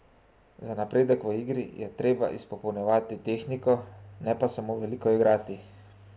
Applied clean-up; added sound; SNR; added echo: none; none; none; none.